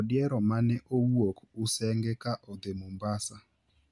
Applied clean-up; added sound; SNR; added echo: none; none; none; none.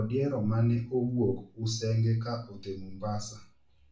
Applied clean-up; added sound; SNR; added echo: none; none; none; reverberation time 0.3 s.